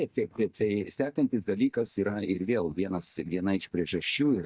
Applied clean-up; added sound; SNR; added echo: neural mask model DeepFilterNet 3.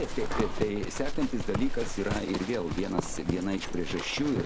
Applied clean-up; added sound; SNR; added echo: none; Livestock, farm animals, working animals; 1 dB; none.